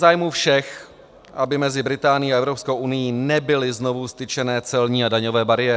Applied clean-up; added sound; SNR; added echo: none; none; none; none.